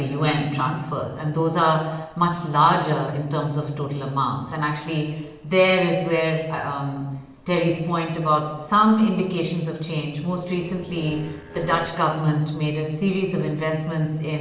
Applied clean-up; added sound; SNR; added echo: neural separator model SepFormer DNS4.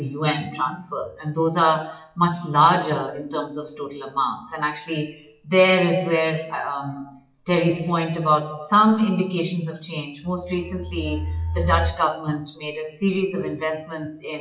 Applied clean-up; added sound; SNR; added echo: classical method WPE with log-MMSE.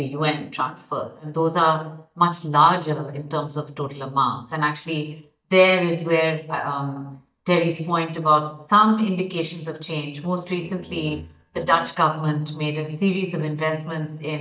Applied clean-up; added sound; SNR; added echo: neural mask model DeepFilterNet 3.